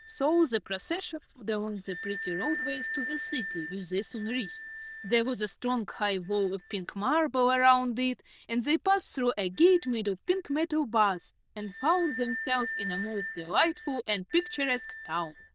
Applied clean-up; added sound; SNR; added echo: neural diffusion model UNIVERSE++.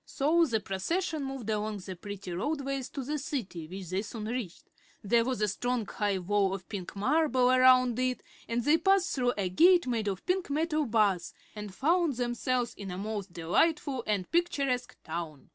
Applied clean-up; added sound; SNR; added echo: none; none; none; none.